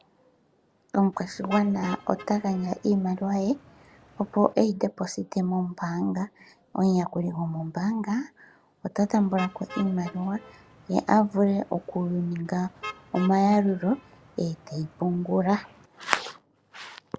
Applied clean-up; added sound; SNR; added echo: none; Motor vehicle (road); 18 dB; none.